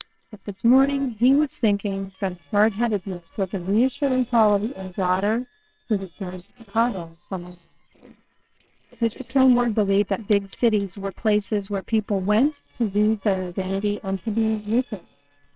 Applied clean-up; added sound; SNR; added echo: neural separator model SepFormer WHAMR!.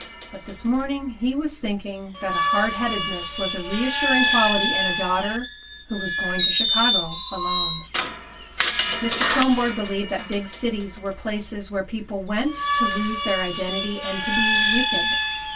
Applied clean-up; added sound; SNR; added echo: none; Screech; -1 dB; reverberation time 0.1 s.